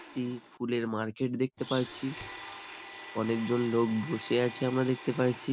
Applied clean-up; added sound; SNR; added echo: none; Domestic sounds, home sounds; 14 dB; none.